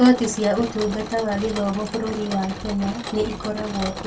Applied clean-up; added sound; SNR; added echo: none; Mechanisms; 10 dB; reverberation time 0.2 s.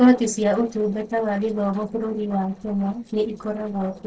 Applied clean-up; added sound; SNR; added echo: neural separator model SepFormer DNS4.